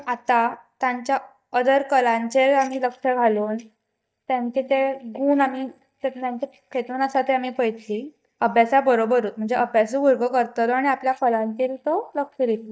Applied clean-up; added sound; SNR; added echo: neural mask model DeepFilterNet 3.